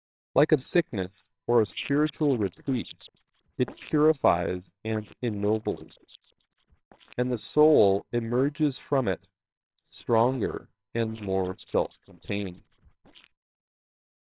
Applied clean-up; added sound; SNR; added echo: neural separator model SepFormer WHAMR!.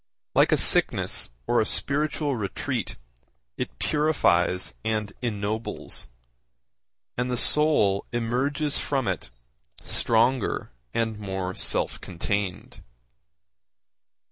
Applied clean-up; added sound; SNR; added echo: none; none; none; none.